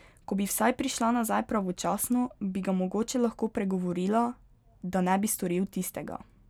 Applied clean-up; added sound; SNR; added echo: none; none; none; none.